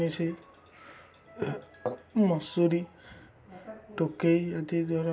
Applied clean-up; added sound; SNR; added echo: none; none; none; none.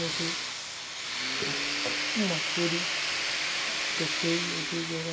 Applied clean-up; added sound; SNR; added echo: none; Tools; -5 dB; none.